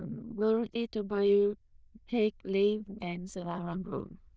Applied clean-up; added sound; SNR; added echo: neural diffusion model UNIVERSE++.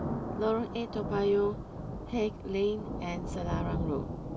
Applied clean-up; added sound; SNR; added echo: none; Thunder; 4 dB; none.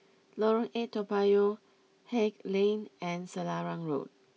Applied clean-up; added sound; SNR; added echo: none; none; none; none.